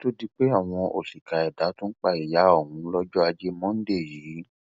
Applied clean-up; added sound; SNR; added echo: none; none; none; none.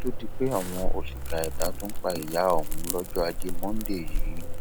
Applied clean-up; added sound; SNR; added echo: none; Crackle; -5 dB; none.